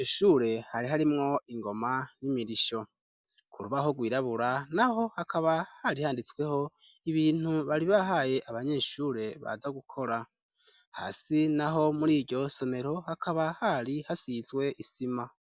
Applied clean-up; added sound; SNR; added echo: none; none; none; none.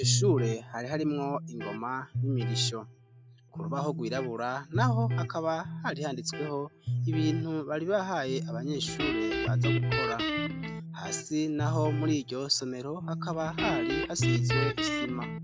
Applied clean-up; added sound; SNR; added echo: none; Guitar + Electric guitar; -1 dB; none.